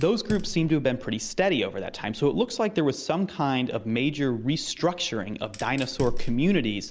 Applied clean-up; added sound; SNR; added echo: none; Fire; 10 dB; none.